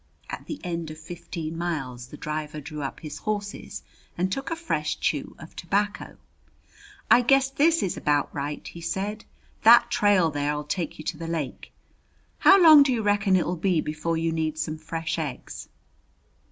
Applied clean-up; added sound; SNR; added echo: none; none; none; none.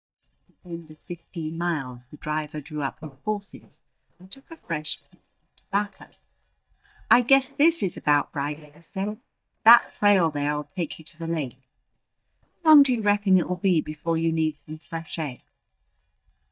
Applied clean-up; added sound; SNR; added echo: neural mask model DeepFilterNet 3.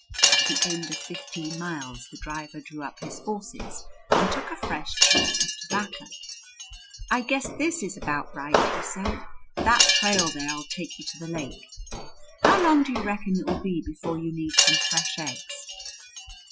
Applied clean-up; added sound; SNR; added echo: classical method Wiener filter.